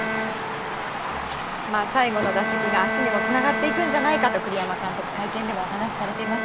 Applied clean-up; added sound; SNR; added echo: none; Bowed string instrument; 5 dB; none.